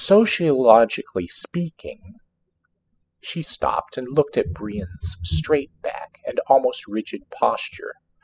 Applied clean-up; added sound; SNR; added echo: classical method spectral subtraction.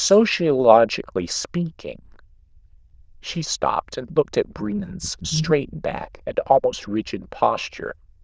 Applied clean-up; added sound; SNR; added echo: neural diffusion model UNIVERSE++.